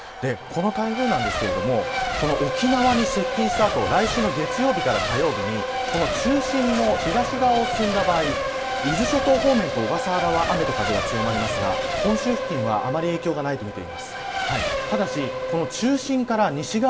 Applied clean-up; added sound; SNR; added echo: none; Race car, auto racing / Accelerating, revving, vroom / Mechanisms; 2 dB; reverberation time 0.2 s.